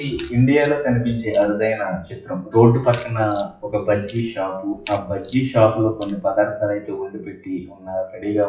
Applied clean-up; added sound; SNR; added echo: classical method WPE with log-MMSE.